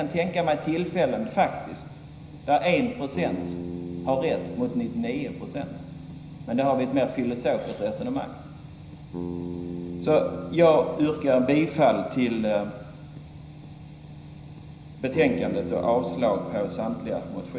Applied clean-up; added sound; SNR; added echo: none; Bass guitar; 12 dB; reverberation time 0.9 s.